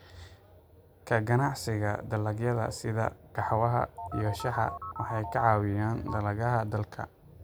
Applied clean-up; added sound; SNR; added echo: none; Telephone; 11 dB; none.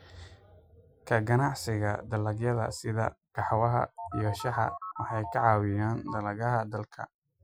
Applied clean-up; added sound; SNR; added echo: classical method Wiener filter.